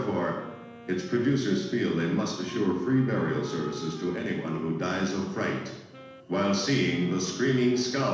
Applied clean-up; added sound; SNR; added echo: none; Wind instrument, woodwind instrument; 18 dB; reverberation time 1.1 s.